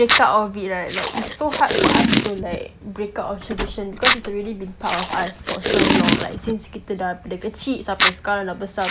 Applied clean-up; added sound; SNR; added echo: none; Door + Packing tape, duct tape; -1 dB; none.